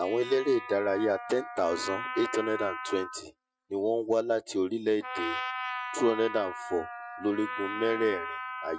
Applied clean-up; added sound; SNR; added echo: classical method Wiener filter.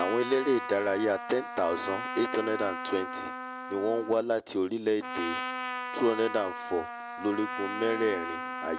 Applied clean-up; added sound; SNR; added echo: none; Trumpet; 7 dB; none.